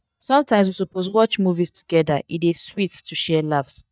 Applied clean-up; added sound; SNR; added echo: neural mask model DeepFilterNet 3.